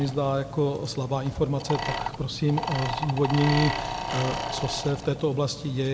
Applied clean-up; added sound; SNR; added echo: none; Tick-tock + Mechanisms; 6 dB; none.